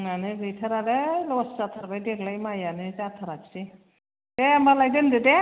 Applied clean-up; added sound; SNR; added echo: none; none; none; none.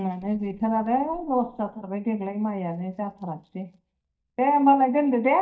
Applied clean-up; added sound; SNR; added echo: neural mask model DeepFilterNet 3.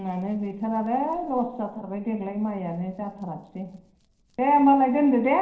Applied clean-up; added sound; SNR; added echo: neural separator model SepFormer DNS4.